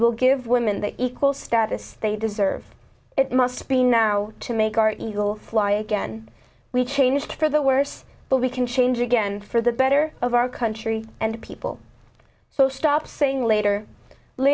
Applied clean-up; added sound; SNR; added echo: none; none; none; none.